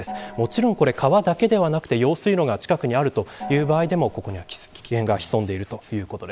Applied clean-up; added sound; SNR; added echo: none; Gong; 17 dB; none.